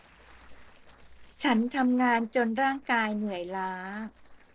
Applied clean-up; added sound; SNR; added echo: neural separator model SepFormer DNS4.